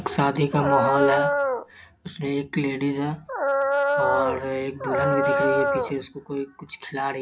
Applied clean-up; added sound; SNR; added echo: none; Dog; -3 dB; reverberation time 0.3 s.